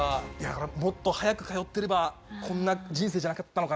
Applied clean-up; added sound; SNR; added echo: none; none; none; none.